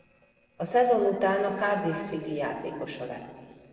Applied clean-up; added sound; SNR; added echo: neural separator model SepFormer DNS4.